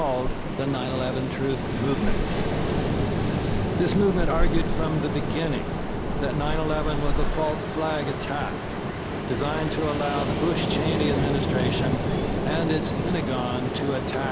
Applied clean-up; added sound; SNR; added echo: none; Ocean; -3 dB; none.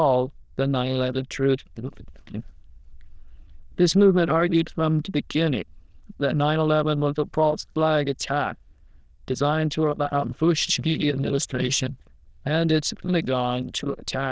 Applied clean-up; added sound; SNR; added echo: neural diffusion model UNIVERSE++.